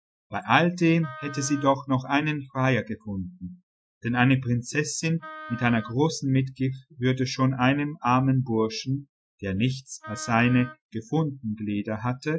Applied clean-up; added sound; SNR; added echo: classical method Wiener filter.